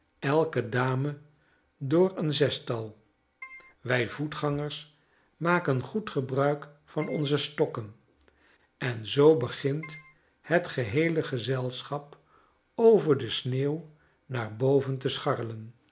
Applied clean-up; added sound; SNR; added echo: none; Keyboard (musical); 18 dB; none.